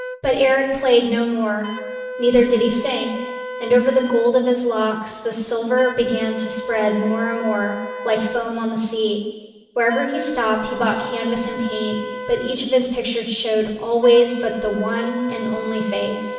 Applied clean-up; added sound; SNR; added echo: none; Wind instrument, woodwind instrument; 11 dB; reverberation time 1.2 s.